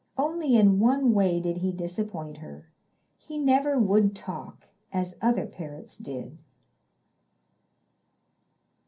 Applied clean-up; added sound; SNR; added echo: none; none; none; reverberation time 0.3 s.